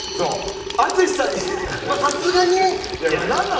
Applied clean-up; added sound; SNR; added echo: none; Sink (filling or washing) / Water tap, faucet; 8 dB; reverberation time 0.7 s.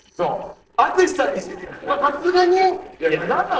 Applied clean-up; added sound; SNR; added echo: neural separator model SepFormer DNS4.